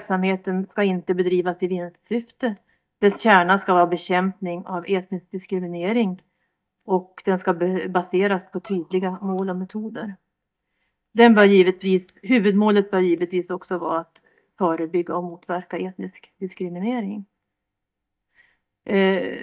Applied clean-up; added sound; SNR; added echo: neural mask model DeepFilterNet 3.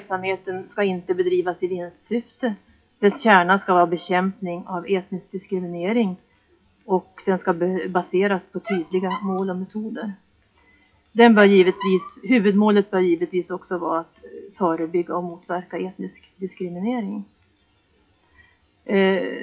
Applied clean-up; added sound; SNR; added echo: classical method WPE with log-MMSE.